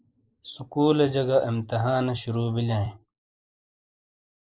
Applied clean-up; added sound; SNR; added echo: neural mask model Resemble Enhance denoiser.